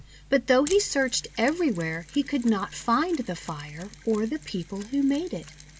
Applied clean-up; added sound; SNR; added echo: none; Mechanisms; 19 dB; none.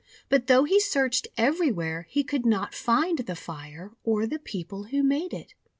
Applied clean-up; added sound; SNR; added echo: none; none; none; none.